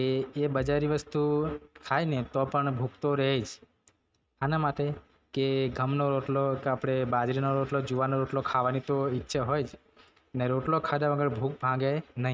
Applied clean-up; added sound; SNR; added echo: neural mask model RNNoise.